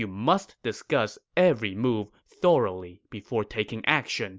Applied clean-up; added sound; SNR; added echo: none; none; none; none.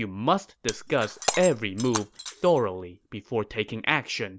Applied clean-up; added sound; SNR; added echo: none; Shatter; 10 dB; none.